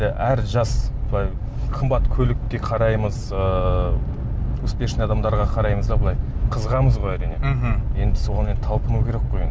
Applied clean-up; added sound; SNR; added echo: none; none; none; none.